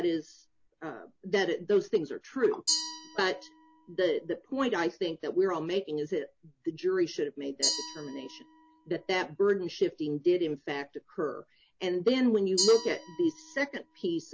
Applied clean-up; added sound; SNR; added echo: none; Glass; 10 dB; none.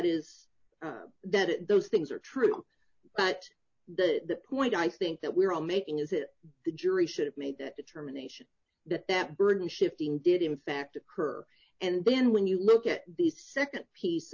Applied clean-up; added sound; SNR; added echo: none; none; none; none.